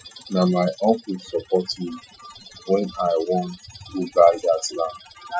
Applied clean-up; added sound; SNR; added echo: classical method Wiener filter.